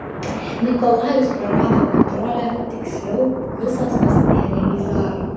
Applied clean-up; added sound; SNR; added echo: none; Thunder; -1 dB; reverberation time 1.1 s.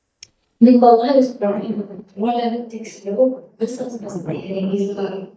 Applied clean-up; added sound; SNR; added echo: neural mask model DeepFilterNet 3.